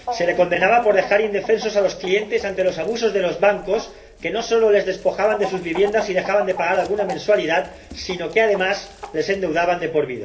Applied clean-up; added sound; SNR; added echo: none; Chicken, rooster; 16 dB; reverberation time 0.3 s.